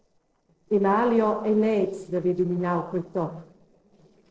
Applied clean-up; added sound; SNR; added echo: neural separator model SepFormer DNS4.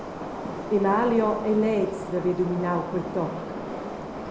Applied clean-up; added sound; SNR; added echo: none; Subway, metro, underground; 8 dB; none.